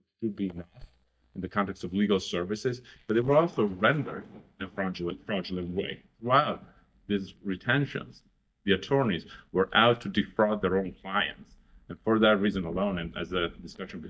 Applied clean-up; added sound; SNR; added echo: neural mask model DeepFilterNet 3.